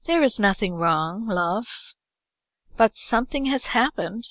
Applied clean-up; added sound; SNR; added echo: none; none; none; none.